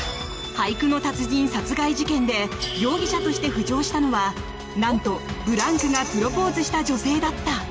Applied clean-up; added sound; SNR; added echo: none; none; none; none.